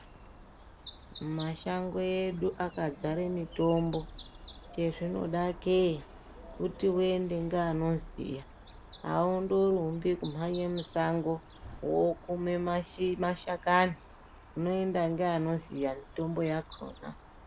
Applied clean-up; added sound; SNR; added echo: none; Bird vocalization, bird call, bird song; 11 dB; none.